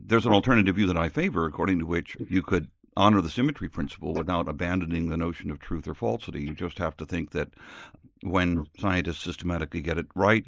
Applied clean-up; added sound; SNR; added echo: neural mask model Resemble Enhance denoiser.